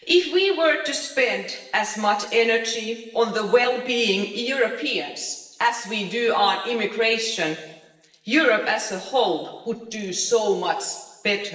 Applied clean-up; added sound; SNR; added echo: none; none; none; reverberation time 1.1 s.